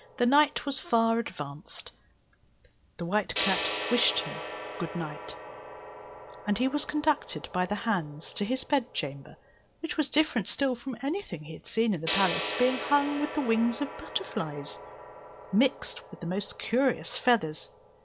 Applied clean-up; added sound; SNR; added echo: none; Gong; 10 dB; none.